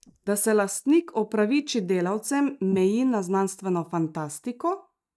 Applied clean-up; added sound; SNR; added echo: neural mask model DeepFilterNet 3.